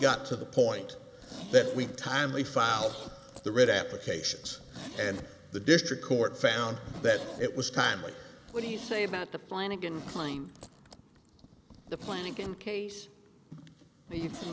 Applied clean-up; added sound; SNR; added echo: none; Zipper (clothing); 16 dB; none.